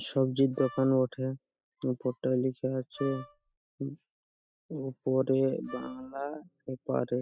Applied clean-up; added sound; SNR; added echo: classical method spectral subtraction.